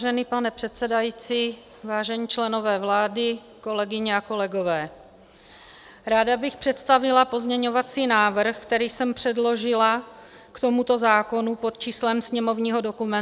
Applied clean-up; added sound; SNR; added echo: none; none; none; none.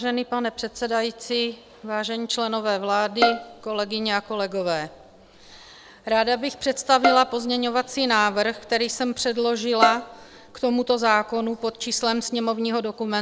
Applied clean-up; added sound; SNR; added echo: none; Bowed string instrument; 6 dB; none.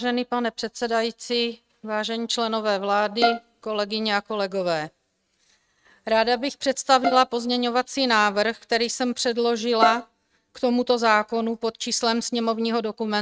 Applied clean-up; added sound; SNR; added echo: neural mask model RNNoise.